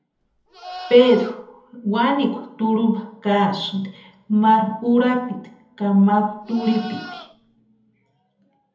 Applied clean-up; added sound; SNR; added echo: none; Livestock, farm animals, working animals; 17 dB; reverberation time 0.7 s.